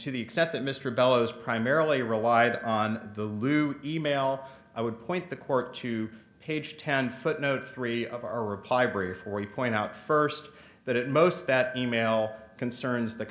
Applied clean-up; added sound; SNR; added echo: none; none; none; none.